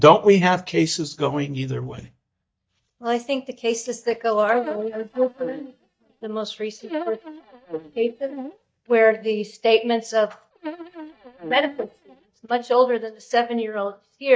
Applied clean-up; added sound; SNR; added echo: neural mask model DeepFilterNet 3.